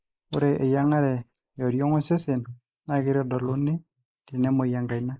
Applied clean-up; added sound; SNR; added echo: neural mask model Resemble Enhance denoiser.